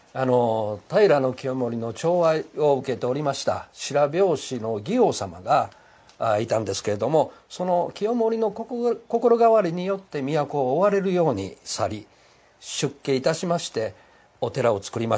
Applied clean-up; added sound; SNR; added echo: none; none; none; none.